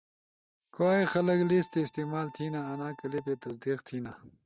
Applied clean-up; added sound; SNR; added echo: neural mask model RNNoise.